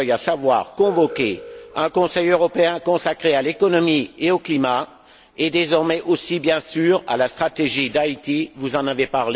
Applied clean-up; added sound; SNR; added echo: none; Alarm; 17 dB; none.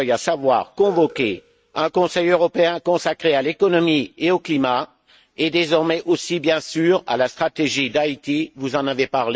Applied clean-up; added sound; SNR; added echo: neural mask model RNNoise.